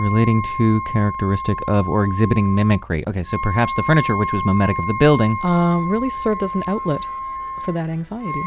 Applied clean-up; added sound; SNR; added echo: none; Wind instrument, woodwind instrument; 8 dB; none.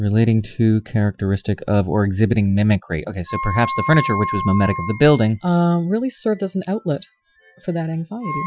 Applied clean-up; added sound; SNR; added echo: classical method Wiener filter.